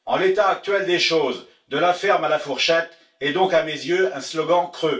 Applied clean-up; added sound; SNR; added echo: none; none; none; reverberation time 0.2 s.